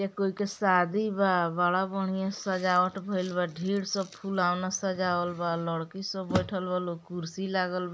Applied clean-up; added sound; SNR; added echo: none; none; none; none.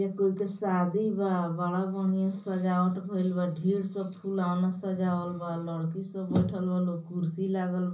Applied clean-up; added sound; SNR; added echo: none; none; none; reverberation time 0.5 s.